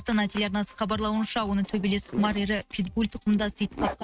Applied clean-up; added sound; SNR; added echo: neural mask model RNNoise.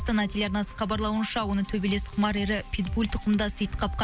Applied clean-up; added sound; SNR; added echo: none; none; none; none.